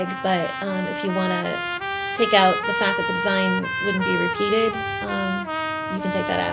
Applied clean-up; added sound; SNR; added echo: none; Trumpet; 2 dB; none.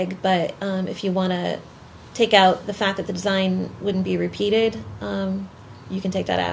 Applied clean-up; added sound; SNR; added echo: none; none; none; none.